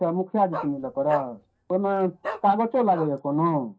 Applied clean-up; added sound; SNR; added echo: neural mask model DeepFilterNet 3.